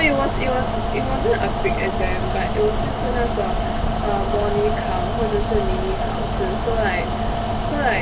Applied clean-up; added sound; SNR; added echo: none; Mechanical fan; -3 dB; none.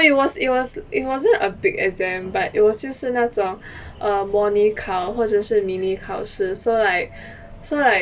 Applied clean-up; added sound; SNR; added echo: none; none; none; none.